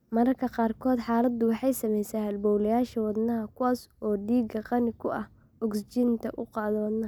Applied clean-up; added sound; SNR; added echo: none; none; none; none.